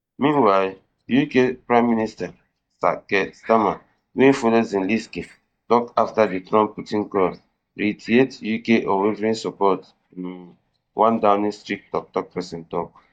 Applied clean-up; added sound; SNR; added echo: neural mask model DeepFilterNet 3.